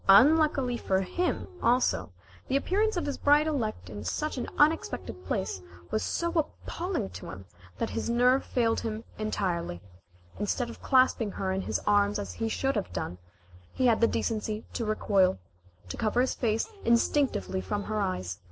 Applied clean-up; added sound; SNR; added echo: none; Dog; 19 dB; none.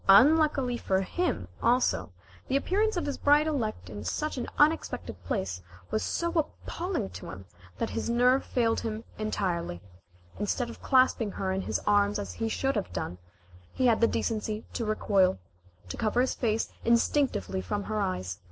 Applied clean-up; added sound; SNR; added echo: none; none; none; none.